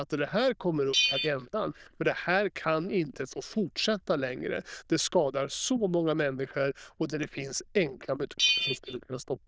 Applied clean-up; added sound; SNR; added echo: neural diffusion model UNIVERSE++.